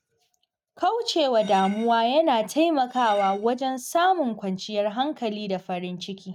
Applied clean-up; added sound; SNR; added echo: neural mask model RNNoise.